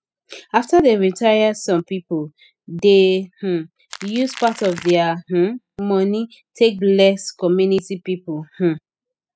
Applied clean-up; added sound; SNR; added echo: classical method spectral subtraction.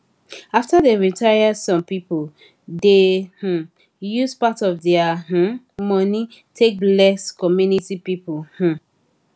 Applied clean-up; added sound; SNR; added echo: none; none; none; none.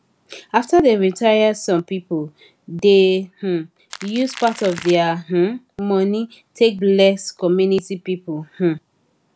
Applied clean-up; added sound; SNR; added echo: none; Crackle; 16 dB; none.